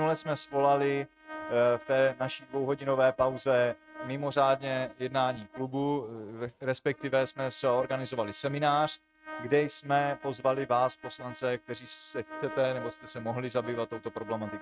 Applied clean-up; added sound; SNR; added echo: neural mask model RNNoise.